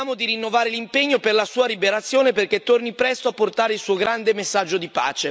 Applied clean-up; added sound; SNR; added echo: none; none; none; none.